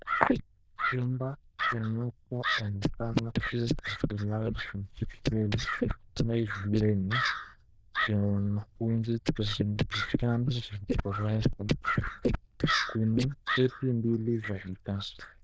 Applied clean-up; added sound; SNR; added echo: neural diffusion model UNIVERSE++.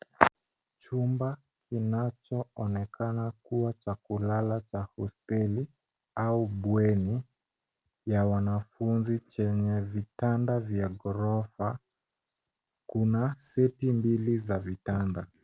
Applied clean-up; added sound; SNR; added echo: none; none; none; none.